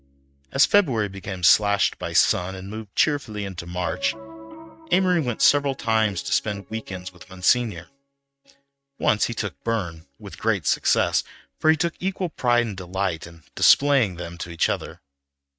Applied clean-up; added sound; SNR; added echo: neural mask model RNNoise.